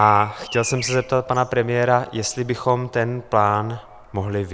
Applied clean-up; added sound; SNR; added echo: none; Bird vocalization, bird call, bird song; 19 dB; none.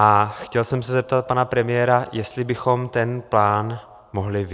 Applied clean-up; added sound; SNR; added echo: none; none; none; none.